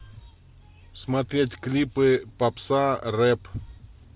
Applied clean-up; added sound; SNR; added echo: none; none; none; none.